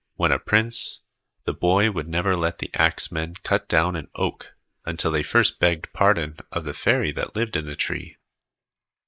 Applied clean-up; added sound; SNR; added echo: neural mask model Resemble Enhance denoiser.